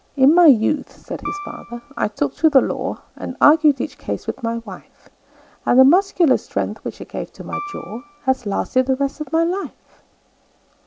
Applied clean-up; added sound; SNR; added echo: none; Piano; 13 dB; none.